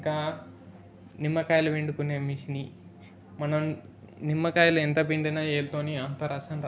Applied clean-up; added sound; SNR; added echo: none; none; none; none.